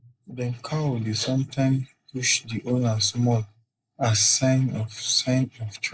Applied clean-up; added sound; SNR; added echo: neural mask model Resemble Enhance denoiser.